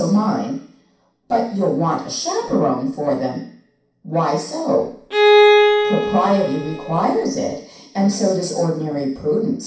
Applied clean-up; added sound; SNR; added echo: none; Bowed string instrument; -4 dB; reverberation time 0.6 s.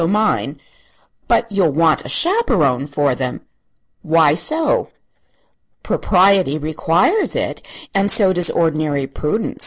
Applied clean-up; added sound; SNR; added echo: none; none; none; none.